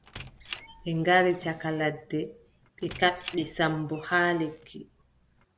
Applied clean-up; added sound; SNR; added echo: none; Squeak; 15 dB; none.